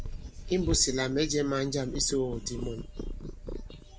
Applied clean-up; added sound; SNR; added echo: none; Purr; 7 dB; none.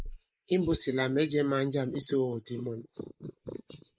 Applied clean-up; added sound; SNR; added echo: neural mask model Resemble Enhance denoiser.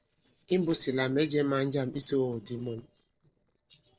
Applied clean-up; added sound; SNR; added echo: neural separator model SepFormer DNS4.